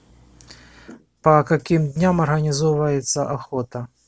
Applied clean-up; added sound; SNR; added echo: none; none; none; none.